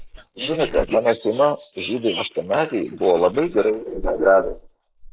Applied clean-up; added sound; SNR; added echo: neural mask model Resemble Enhance denoiser.